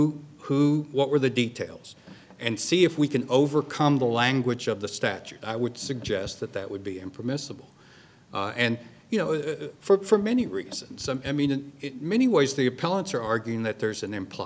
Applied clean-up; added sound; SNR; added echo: none; none; none; none.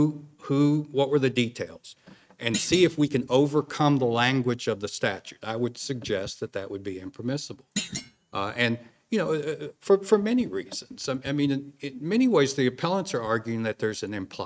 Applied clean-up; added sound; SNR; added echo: neural mask model RNNoise.